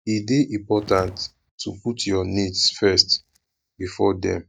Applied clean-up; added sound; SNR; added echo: neural mask model DeepFilterNet 3.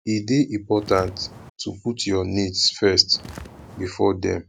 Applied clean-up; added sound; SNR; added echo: none; Walk, footsteps; 16 dB; none.